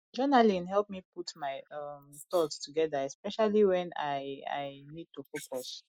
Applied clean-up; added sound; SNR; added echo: neural mask model Resemble Enhance denoiser.